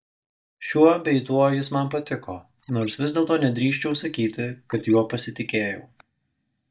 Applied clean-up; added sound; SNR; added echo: neural mask model DeepFilterNet 3.